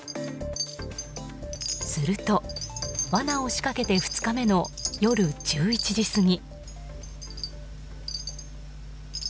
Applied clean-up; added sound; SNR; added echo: none; Wind chime; 9 dB; none.